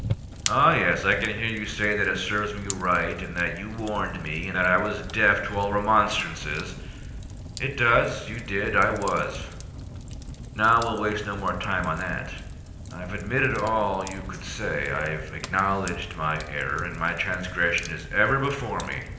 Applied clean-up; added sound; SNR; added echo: none; Fire; 11 dB; reverberation time 0.8 s.